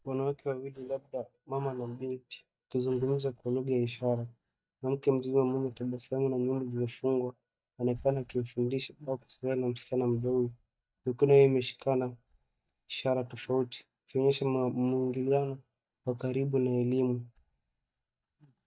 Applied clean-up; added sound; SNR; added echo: neural mask model DeepFilterNet 3.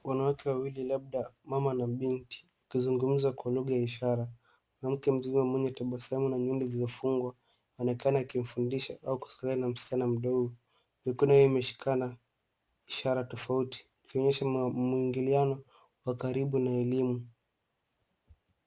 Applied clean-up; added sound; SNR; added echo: none; none; none; none.